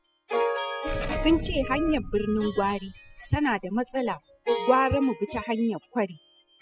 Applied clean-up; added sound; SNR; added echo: classical method spectral subtraction.